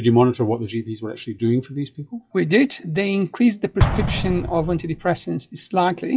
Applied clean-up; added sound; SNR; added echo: classical method WPE with log-MMSE.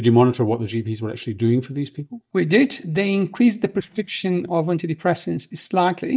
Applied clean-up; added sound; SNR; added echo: neural mask model DeepFilterNet 3.